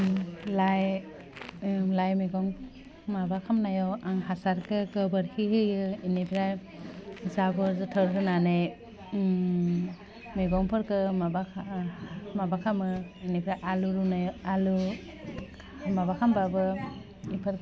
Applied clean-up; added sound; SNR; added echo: none; none; none; none.